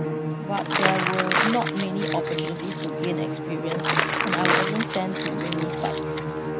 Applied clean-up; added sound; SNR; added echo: none; Musical instrument + Crumpling, crinkling; -4 dB; none.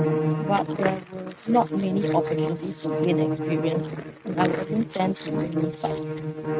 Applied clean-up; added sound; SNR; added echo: neural mask model RNNoise.